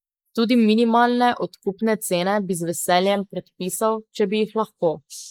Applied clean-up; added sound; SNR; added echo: neural mask model Resemble Enhance denoiser.